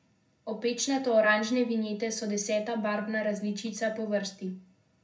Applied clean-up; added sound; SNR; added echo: none; none; none; reverberation time 0.4 s.